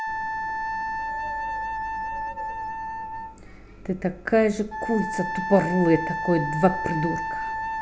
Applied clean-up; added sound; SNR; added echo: none; Wind instrument, woodwind instrument; 4 dB; none.